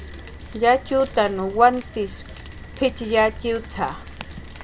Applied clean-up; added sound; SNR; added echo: none; Rain; 14 dB; none.